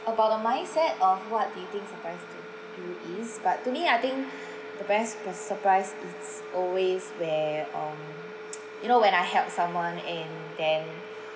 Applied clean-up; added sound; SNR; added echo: none; none; none; none.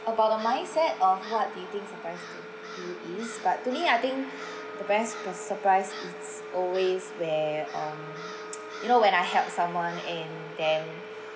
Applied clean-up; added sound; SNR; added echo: none; Crow + Wind instrument, woodwind instrument; 18 dB; none.